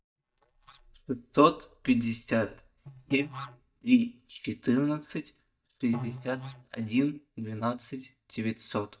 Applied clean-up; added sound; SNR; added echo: neural mask model DeepFilterNet 3.